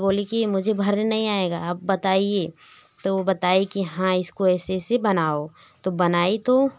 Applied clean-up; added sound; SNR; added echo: none; none; none; none.